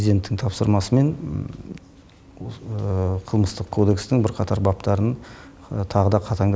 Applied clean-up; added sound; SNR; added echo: none; none; none; none.